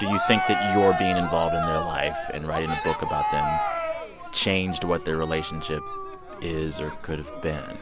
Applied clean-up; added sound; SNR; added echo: none; Cheering; 2 dB; none.